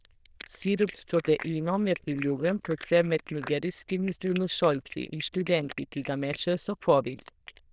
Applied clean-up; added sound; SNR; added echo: neural diffusion model UNIVERSE++.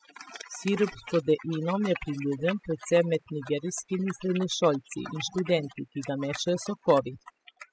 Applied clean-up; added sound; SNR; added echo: classical method spectral subtraction.